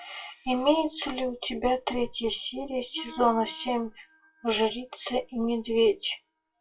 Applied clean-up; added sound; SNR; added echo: classical method WPE with log-MMSE.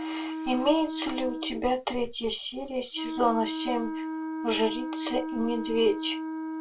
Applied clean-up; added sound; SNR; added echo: none; Wind instrument, woodwind instrument; 5 dB; reverberation time 0.1 s.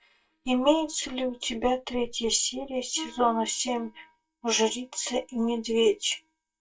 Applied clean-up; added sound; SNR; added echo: neural mask model DeepFilterNet 3.